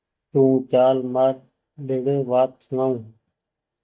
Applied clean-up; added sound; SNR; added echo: neural mask model DeepFilterNet 3.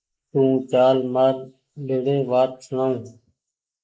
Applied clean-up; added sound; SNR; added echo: neural mask model Resemble Enhance denoiser.